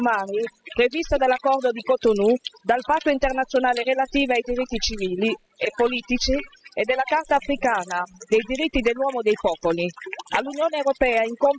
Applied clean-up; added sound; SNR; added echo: classical method spectral subtraction.